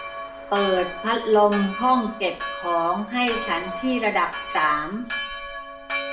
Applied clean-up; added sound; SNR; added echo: none; Church bell; 9 dB; reverberation time 0.4 s.